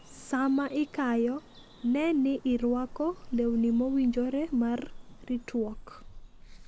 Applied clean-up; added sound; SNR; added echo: none; Bird vocalization, bird call, bird song; 16 dB; none.